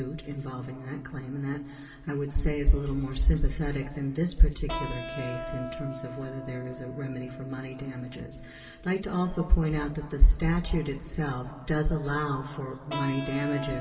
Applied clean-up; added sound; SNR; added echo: none; Keyboard (musical); 15 dB; reverberation time 2.3 s.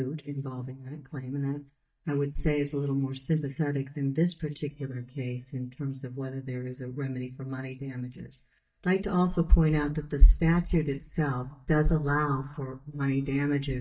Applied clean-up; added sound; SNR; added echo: neural mask model DeepFilterNet 3.